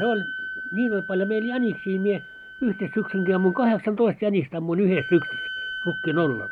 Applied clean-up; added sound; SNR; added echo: none; Wind instrument, woodwind instrument; 10 dB; none.